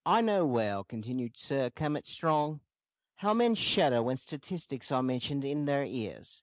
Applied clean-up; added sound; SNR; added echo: none; none; none; none.